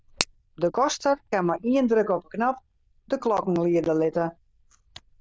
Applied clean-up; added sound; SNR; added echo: neural diffusion model UNIVERSE++.